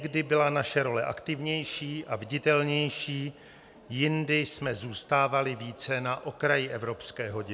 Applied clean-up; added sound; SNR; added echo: none; none; none; none.